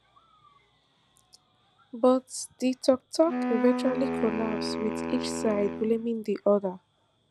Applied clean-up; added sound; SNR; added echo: none; Wind instrument, woodwind instrument; 3 dB; none.